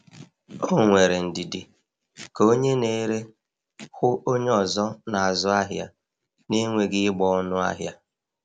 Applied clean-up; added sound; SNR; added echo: none; none; none; none.